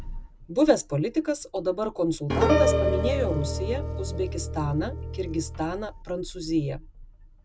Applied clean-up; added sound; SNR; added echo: none; Piano; -1 dB; none.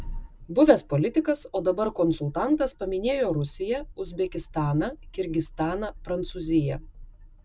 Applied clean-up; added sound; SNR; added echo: none; none; none; none.